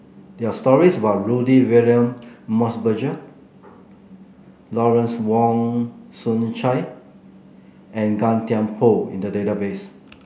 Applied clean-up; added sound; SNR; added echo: none; none; none; none.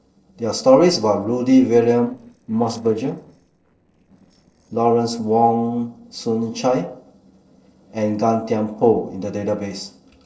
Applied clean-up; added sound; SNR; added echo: neural separator model SepFormer DNS4.